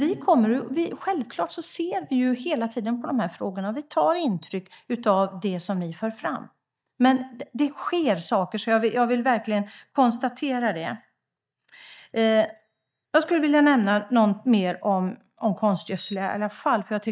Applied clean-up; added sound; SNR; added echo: neural mask model DeepFilterNet 3.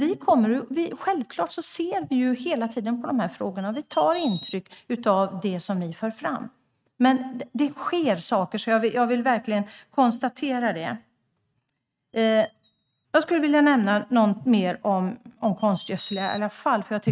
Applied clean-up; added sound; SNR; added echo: neural mask model RNNoise.